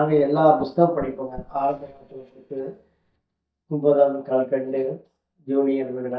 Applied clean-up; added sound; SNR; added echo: neural mask model DeepFilterNet 3.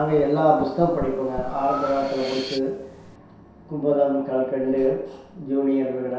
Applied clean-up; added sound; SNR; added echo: none; Breathing; 17 dB; reverberation time 0.7 s.